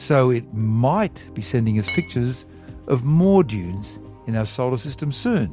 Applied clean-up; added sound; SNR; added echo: none; Glass; 10 dB; none.